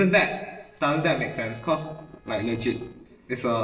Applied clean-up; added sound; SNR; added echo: neural separator model SepFormer DNS4.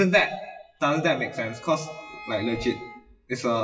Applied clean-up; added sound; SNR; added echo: classical method WPE with log-MMSE.